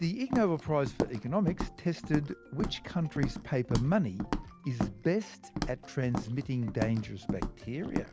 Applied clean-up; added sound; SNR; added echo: none; Walk, footsteps; 6 dB; none.